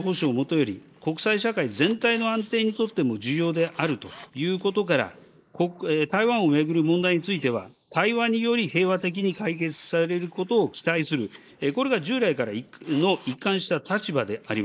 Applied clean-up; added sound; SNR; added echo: neural mask model Resemble Enhance denoiser.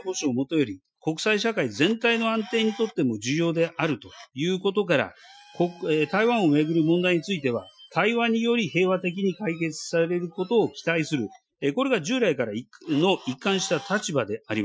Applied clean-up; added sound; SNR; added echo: classical method Wiener filter.